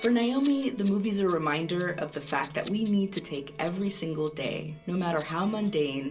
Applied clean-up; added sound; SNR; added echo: none; Scissors; 14 dB; reverberation time 0.2 s.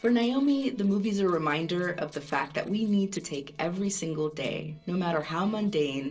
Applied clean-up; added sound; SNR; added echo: neural separator model SepFormer DNS4.